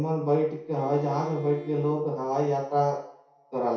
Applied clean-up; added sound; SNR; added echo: none; Bowed string instrument; 18 dB; reverberation time 0.6 s.